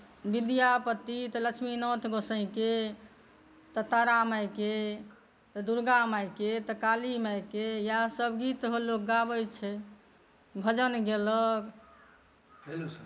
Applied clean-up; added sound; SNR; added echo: none; none; none; none.